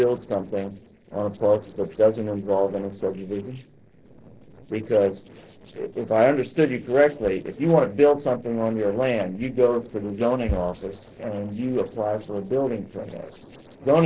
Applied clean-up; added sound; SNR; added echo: neural separator model SepFormer DNS4.